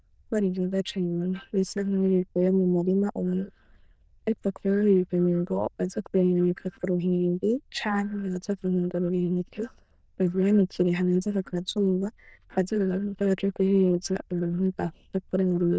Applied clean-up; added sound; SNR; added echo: neural diffusion model UNIVERSE++.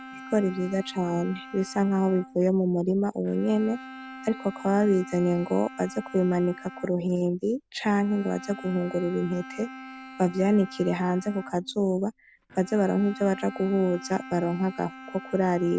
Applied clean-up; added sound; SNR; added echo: none; Bowed string instrument; 17 dB; none.